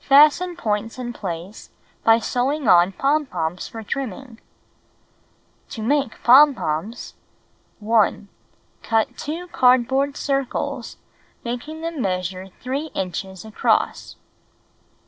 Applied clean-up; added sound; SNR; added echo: none; none; none; none.